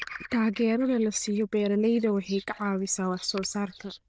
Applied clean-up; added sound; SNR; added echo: neural diffusion model UNIVERSE++.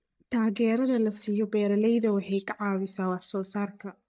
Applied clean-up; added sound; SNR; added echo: neural mask model DeepFilterNet 3.